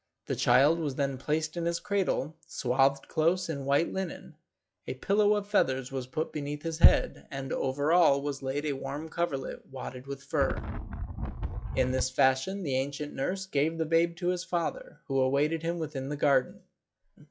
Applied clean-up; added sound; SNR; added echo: classical method log-MMSE.